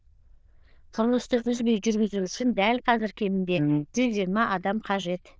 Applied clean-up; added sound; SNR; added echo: neural diffusion model UNIVERSE++.